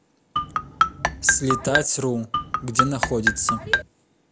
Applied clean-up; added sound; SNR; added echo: none; Marimba, xylophone; -3 dB; none.